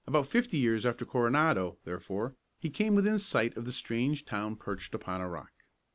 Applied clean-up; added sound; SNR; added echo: none; none; none; none.